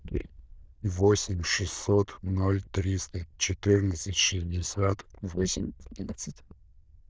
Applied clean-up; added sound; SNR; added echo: neural diffusion model UNIVERSE++.